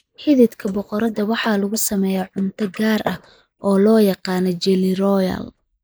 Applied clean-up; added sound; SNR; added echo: neural mask model Resemble Enhance denoiser.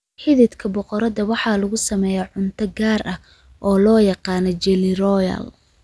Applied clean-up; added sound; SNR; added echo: none; none; none; none.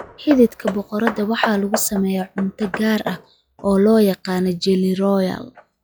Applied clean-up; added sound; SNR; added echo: classical method log-MMSE.